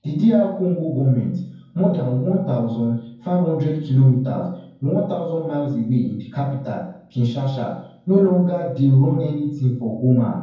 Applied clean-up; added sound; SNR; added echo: none; none; none; reverberation time 0.9 s.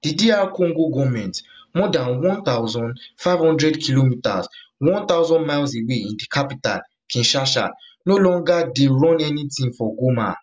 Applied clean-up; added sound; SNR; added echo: none; none; none; none.